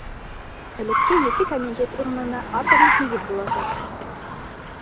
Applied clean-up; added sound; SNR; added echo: none; Car; -4 dB; none.